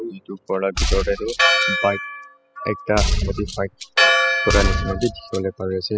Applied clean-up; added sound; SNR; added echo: classical method spectral subtraction.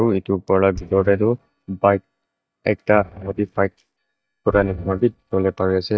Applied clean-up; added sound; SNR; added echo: neural mask model DeepFilterNet 3.